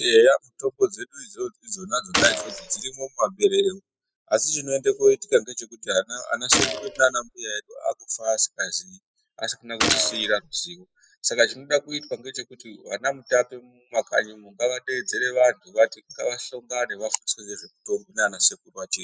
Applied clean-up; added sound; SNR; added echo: classical method spectral subtraction.